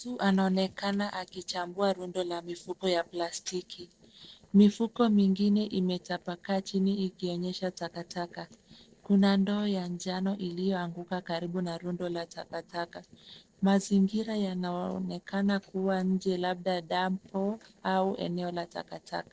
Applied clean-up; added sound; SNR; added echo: neural separator model SepFormer DNS4.